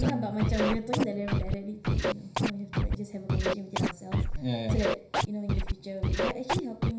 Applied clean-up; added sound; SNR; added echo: none; Scratching (performance technique); -4 dB; reverberation time 0.5 s.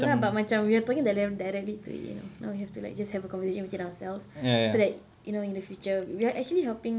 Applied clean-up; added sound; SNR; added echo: none; none; none; none.